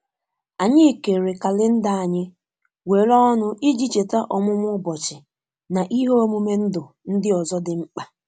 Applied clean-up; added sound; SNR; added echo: none; none; none; none.